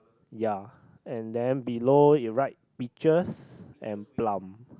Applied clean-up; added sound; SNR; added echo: none; none; none; none.